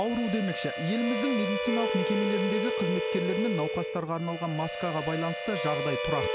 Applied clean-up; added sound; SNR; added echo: none; Harmonica; 1 dB; none.